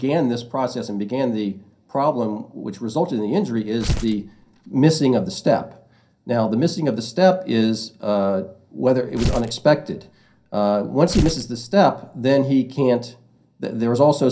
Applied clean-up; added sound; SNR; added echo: none; Tearing; 9 dB; reverberation time 0.3 s.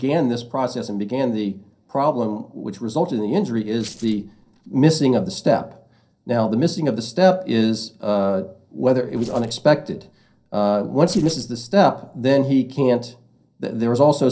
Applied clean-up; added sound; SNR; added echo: neural separator model SepFormer DNS4.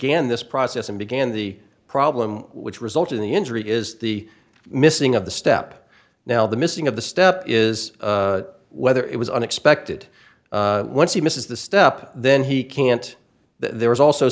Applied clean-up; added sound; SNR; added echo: none; none; none; none.